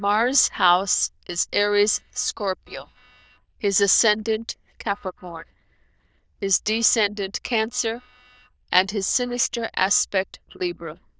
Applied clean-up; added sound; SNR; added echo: neural diffusion model UNIVERSE++.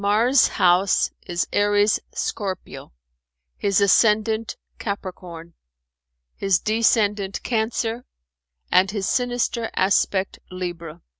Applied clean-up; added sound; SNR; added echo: none; none; none; none.